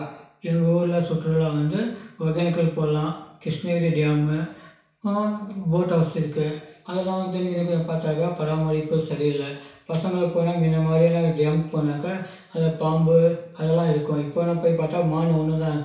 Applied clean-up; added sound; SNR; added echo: none; none; none; reverberation time 0.6 s.